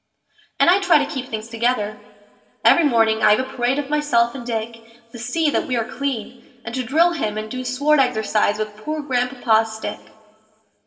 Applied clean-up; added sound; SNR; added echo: none; none; none; reverberation time 1.5 s.